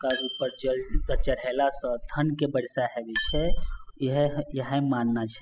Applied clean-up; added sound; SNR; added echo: classical method spectral subtraction.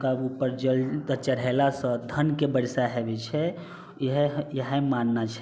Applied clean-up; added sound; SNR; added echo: none; none; none; none.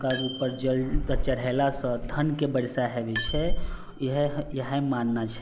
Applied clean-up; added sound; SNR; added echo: none; Bicycle bell; 4 dB; none.